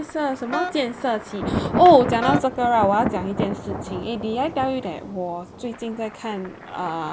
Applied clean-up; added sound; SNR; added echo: none; Wind instrument, woodwind instrument + Thunder; 7 dB; none.